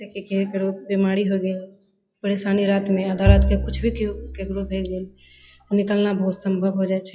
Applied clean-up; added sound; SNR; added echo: classical method log-MMSE.